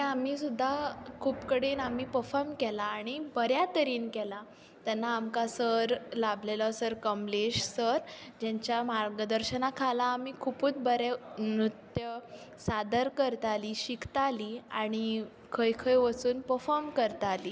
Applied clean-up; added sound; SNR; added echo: none; none; none; none.